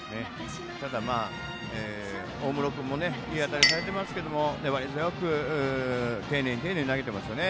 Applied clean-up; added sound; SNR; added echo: none; Chink, clink; 7 dB; none.